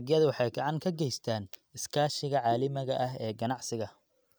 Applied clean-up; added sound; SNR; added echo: none; none; none; none.